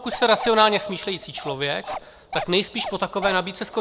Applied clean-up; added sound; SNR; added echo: none; Bark; 12 dB; none.